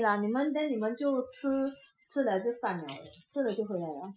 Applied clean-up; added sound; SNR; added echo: classical method Wiener filter.